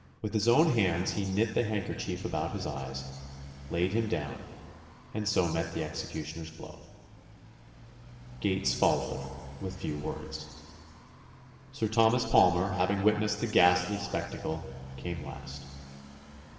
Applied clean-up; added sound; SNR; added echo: none; Motorcycle; 16 dB; reverberation time 1.8 s.